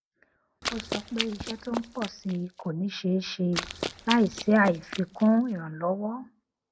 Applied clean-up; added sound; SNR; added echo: none; Run; 9 dB; none.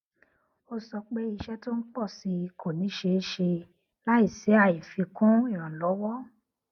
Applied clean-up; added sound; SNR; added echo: none; none; none; none.